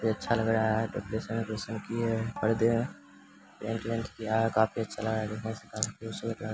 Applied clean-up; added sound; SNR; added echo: none; Bowed string instrument; 19 dB; none.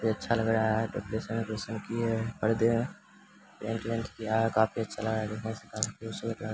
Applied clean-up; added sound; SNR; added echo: none; none; none; none.